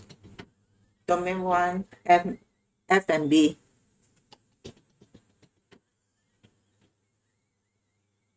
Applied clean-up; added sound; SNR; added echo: neural mask model RNNoise.